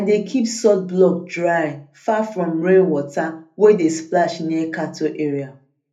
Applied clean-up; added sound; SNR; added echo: none; none; none; reverberation time 0.3 s.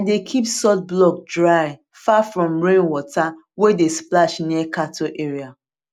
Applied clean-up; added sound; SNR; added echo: none; none; none; none.